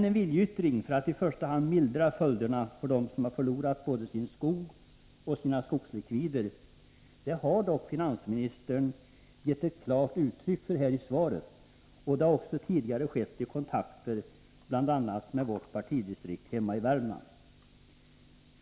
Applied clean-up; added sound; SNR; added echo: none; none; none; none.